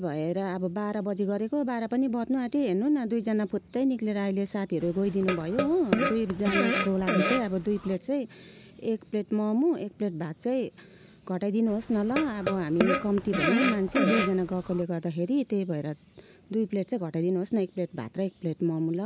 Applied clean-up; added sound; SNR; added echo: none; Fart; 2 dB; none.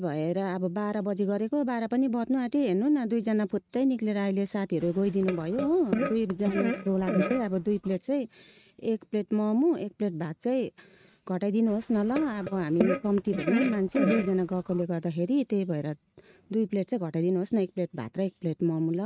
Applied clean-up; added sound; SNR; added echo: neural mask model RNNoise.